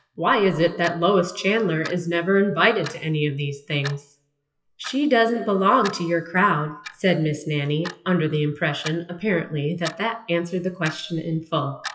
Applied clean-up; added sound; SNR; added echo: classical method WPE with log-MMSE.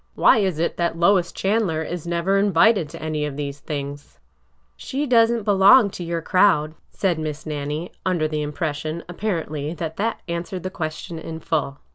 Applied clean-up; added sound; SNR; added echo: none; none; none; none.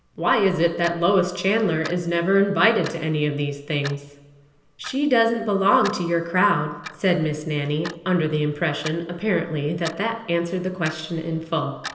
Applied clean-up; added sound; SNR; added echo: none; Clock; 19 dB; reverberation time 0.8 s.